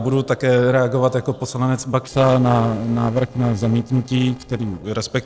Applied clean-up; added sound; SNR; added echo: neural separator model SepFormer DNS4.